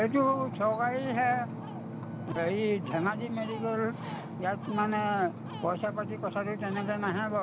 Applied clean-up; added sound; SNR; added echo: none; Ocean; 8 dB; none.